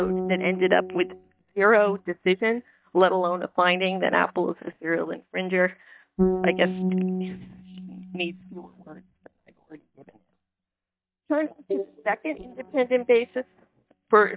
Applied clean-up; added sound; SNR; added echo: neural mask model DeepFilterNet 3.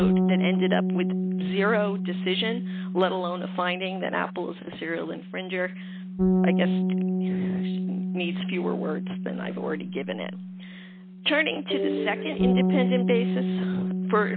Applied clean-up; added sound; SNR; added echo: none; Bass guitar; -2 dB; none.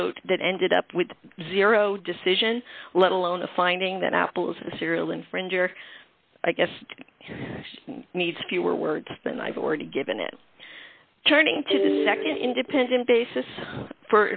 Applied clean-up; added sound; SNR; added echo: none; none; none; none.